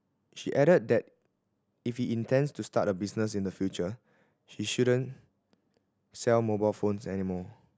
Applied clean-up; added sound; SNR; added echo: none; none; none; none.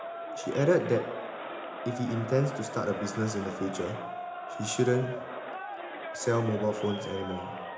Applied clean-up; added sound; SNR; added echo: none; Crowd; 8 dB; reverberation time 0.8 s.